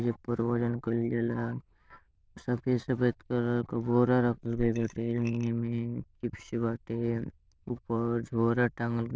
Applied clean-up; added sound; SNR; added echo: neural diffusion model UNIVERSE++.